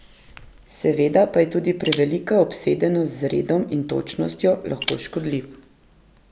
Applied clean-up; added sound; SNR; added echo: none; Shatter; 14 dB; none.